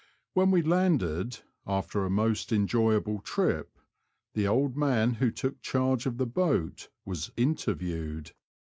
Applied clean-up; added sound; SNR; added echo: none; none; none; none.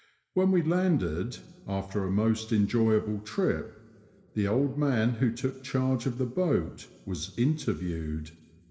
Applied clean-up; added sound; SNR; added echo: none; none; none; reverberation time 2.8 s.